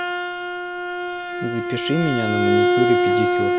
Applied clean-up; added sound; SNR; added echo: none; Bowed string instrument; -4 dB; none.